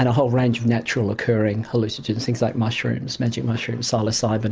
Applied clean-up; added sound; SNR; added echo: none; none; none; none.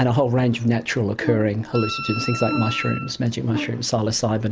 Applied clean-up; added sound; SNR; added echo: none; Wind instrument, woodwind instrument + Brass instrument; 9 dB; none.